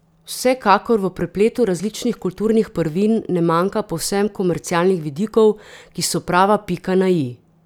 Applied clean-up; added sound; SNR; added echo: none; none; none; none.